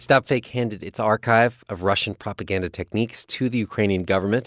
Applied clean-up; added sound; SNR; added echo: none; none; none; none.